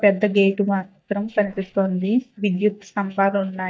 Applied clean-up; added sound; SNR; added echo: neural mask model DeepFilterNet 3.